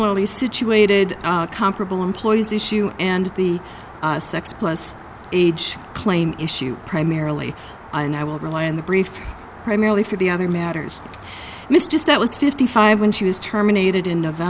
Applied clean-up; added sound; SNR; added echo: none; Rain; 18 dB; none.